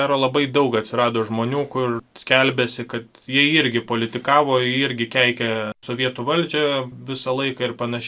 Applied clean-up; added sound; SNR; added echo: none; none; none; none.